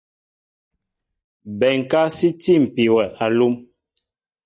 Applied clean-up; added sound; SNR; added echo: neural mask model DeepFilterNet 3.